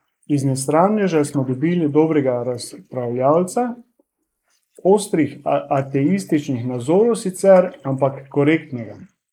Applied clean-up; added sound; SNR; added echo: neural mask model Resemble Enhance denoiser.